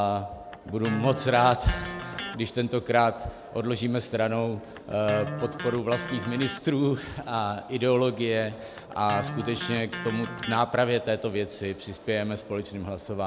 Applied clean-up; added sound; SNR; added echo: none; Electric guitar; 10 dB; none.